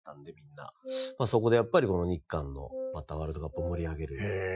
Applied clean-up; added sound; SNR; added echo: classical method Wiener filter.